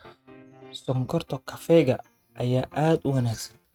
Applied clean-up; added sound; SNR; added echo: neural mask model RNNoise.